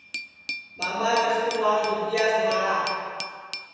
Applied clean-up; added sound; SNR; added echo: none; Glass; 11 dB; reverberation time 1.9 s.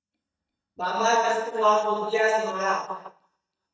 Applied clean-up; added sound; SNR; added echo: neural mask model DeepFilterNet 3.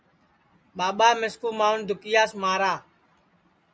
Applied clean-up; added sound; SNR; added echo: none; none; none; none.